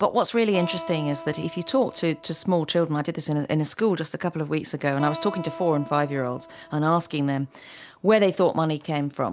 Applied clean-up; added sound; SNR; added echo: none; Acoustic guitar; 16 dB; none.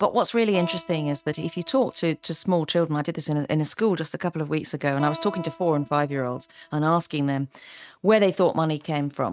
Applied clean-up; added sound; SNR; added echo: neural mask model RNNoise.